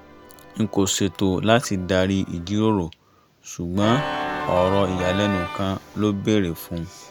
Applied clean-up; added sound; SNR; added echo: none; Organ; 10 dB; none.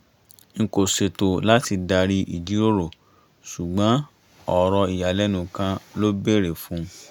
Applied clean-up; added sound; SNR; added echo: none; none; none; none.